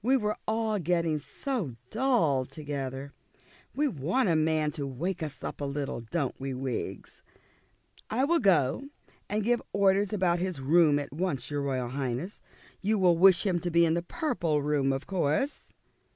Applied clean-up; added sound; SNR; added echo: none; none; none; none.